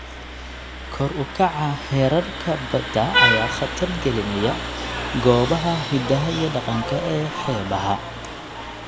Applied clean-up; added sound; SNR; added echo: none; Vehicle horn, car horn, honking; 3 dB; none.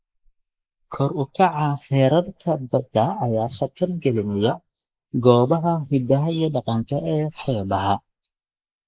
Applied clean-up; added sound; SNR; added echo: neural mask model Resemble Enhance denoiser.